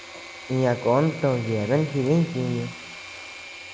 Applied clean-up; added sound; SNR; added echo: none; Engine / Mechanisms; 15 dB; none.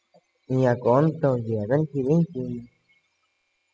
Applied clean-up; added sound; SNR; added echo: classical method spectral subtraction.